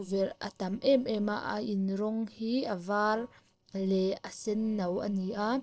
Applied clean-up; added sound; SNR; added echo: neural separator model SepFormer DNS4.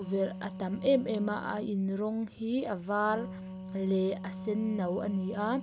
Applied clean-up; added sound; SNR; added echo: none; Wind instrument, woodwind instrument; 11 dB; none.